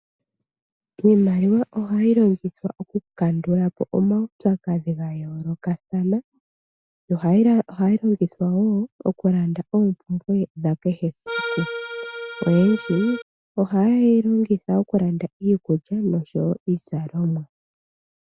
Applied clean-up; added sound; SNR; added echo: none; Accordion; 8 dB; none.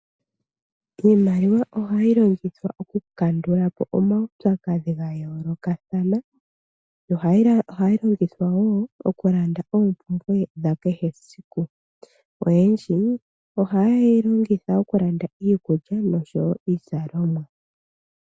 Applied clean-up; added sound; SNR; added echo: none; none; none; none.